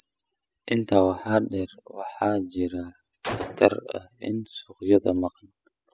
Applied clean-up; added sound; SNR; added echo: classical method spectral subtraction.